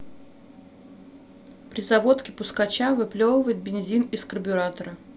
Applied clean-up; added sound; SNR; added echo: none; none; none; none.